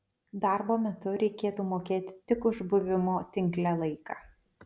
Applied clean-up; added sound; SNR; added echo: none; none; none; none.